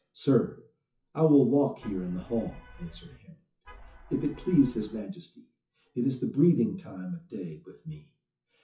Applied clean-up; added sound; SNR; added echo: classical method WPE with log-MMSE.